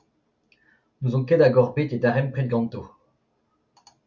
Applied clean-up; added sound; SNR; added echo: none; none; none; none.